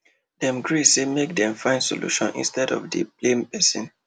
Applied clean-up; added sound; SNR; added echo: none; none; none; none.